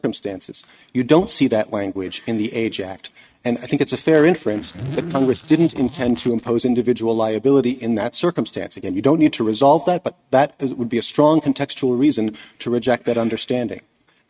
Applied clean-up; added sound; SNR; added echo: neural mask model RNNoise.